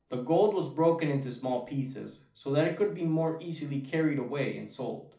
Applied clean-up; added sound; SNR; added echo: none; none; none; reverberation time 0.4 s.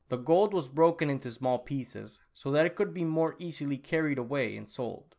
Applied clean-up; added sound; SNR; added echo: none; none; none; none.